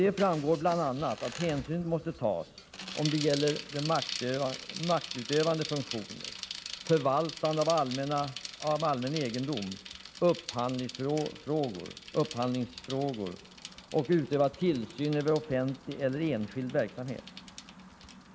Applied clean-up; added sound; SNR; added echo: none; Bicycle; 12 dB; none.